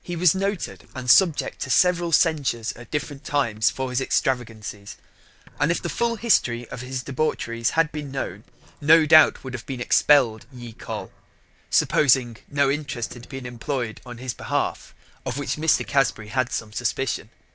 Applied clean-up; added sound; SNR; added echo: neural separator model SepFormer DNS4.